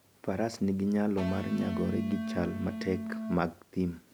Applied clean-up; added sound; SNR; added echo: none; Electric guitar; 4 dB; none.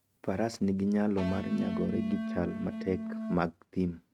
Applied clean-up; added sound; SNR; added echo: neural mask model RNNoise.